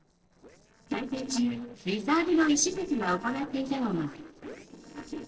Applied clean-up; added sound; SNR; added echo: neural separator model SepFormer DNS4.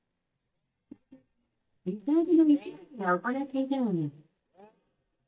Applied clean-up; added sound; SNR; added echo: neural mask model DeepFilterNet 3.